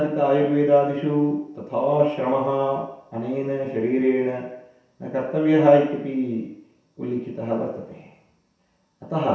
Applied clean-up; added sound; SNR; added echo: none; none; none; reverberation time 0.7 s.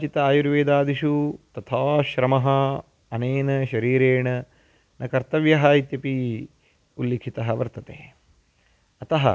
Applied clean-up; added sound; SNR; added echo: none; none; none; none.